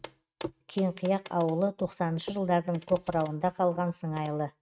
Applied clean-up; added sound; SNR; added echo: neural mask model RNNoise.